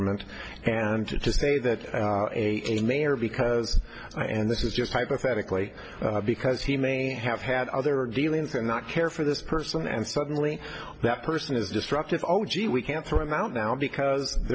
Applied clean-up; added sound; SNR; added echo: none; none; none; none.